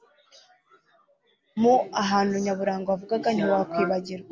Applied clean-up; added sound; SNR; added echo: none; none; none; none.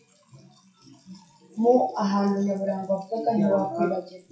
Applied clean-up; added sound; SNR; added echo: classical method WPE with log-MMSE.